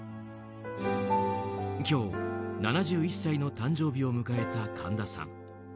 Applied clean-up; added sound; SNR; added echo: none; none; none; none.